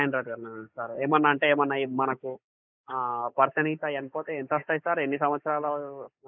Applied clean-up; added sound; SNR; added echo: neural mask model Resemble Enhance denoiser.